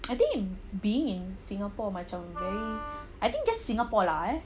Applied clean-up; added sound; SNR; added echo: none; Wind instrument, woodwind instrument; 11 dB; none.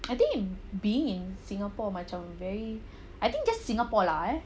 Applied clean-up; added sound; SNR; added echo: none; none; none; none.